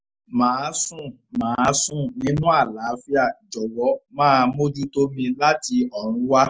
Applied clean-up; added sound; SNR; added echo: none; none; none; none.